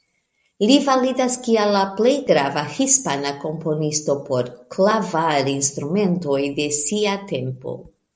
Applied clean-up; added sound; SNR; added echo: none; none; none; none.